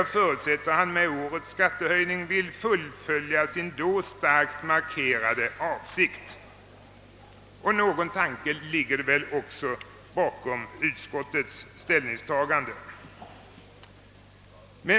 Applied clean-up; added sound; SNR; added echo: none; none; none; none.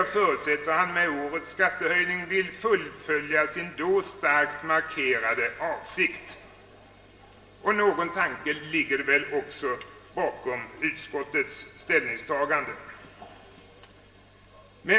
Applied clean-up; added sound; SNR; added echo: none; none; none; reverberation time 0.8 s.